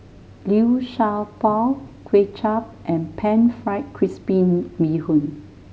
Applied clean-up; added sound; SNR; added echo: none; none; none; none.